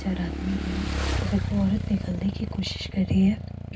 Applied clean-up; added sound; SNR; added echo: none; Motorcycle / Engine; 3 dB; reverberation time 0.4 s.